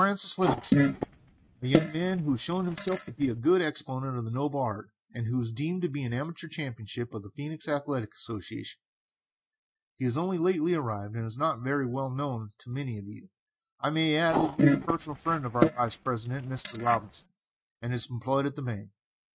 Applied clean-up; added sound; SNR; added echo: neural mask model RNNoise.